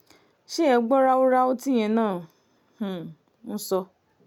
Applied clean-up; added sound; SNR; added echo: none; none; none; none.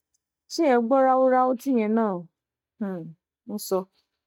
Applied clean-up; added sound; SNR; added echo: neural mask model DeepFilterNet 3.